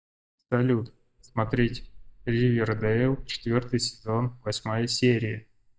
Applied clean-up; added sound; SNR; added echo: neural mask model DeepFilterNet 3.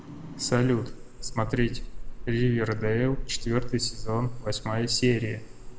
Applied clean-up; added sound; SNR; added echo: none; Rain; 6 dB; reverberation time 1.7 s.